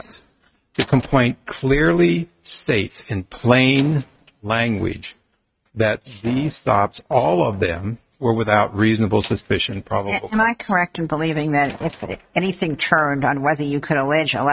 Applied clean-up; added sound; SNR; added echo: neural mask model RNNoise.